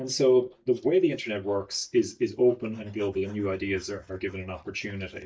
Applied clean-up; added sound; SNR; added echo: neural mask model DeepFilterNet 3.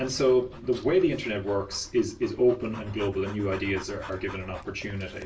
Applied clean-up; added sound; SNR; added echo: none; Dog; 19 dB; reverberation time 0.2 s.